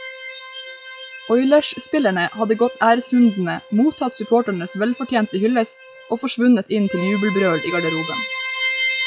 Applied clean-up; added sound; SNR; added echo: classical method log-MMSE.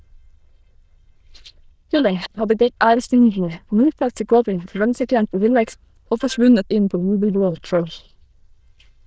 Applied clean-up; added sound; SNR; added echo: neural diffusion model UNIVERSE++.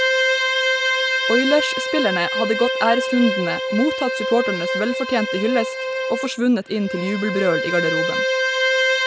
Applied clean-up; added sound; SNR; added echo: none; Bowed string instrument; 0 dB; none.